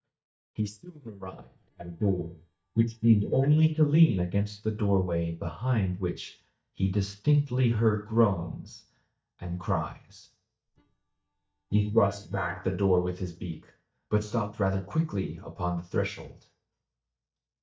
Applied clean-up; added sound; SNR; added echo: neural mask model DeepFilterNet 3.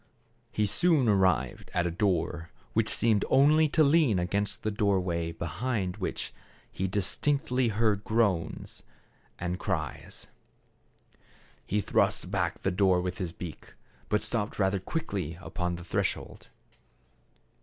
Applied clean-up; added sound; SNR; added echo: none; none; none; none.